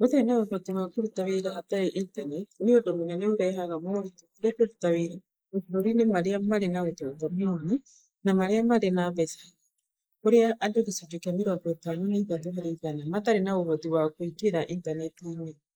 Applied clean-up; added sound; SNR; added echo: neural mask model Resemble Enhance denoiser.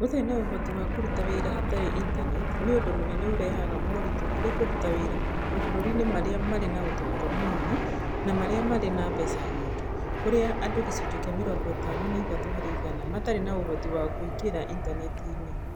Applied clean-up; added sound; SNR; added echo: none; Fixed-wing aircraft, airplane; -2 dB; none.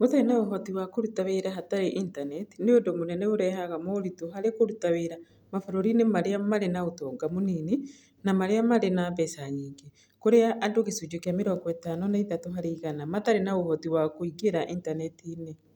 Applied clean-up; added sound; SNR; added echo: none; none; none; none.